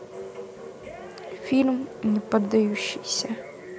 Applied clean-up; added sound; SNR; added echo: none; none; none; none.